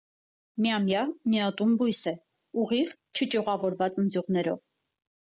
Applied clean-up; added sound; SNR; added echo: none; none; none; none.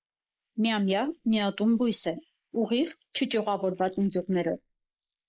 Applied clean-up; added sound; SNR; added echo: neural mask model Resemble Enhance denoiser.